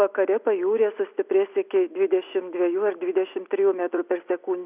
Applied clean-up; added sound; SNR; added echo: none; none; none; none.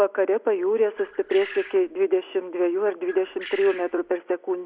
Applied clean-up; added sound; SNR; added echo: none; Bird; 16 dB; none.